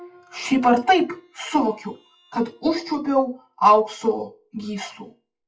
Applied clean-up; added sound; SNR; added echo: classical method WPE with log-MMSE.